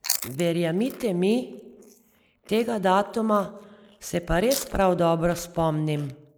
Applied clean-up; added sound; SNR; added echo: neural mask model Resemble Enhance denoiser.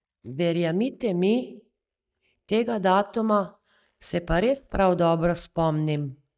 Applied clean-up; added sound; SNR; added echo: neural mask model DeepFilterNet 3.